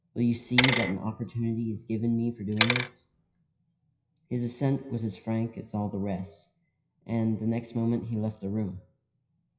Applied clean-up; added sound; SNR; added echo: classical method WPE with log-MMSE.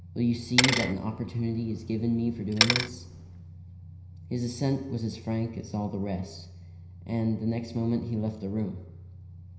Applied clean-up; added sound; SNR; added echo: none; Bicycle; 0 dB; reverberation time 0.9 s.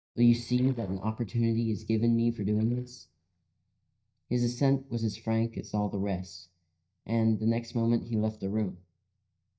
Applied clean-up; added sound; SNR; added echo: neural mask model DeepFilterNet 3.